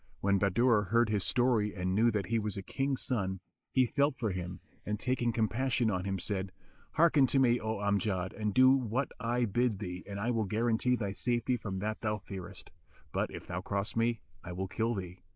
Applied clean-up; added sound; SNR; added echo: neural mask model Resemble Enhance denoiser.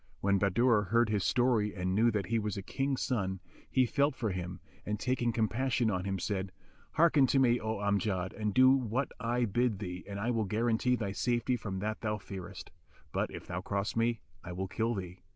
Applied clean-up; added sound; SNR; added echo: none; none; none; none.